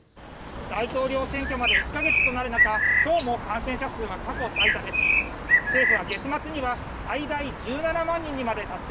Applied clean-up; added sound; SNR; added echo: none; Bird; -4 dB; none.